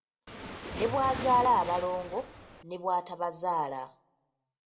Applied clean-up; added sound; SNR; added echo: none; Waves, surf; 9 dB; reverberation time 0.4 s.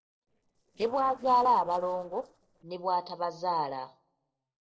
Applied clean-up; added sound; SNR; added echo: neural separator model SepFormer DNS4.